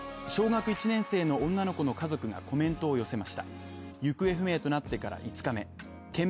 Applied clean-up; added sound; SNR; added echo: none; none; none; none.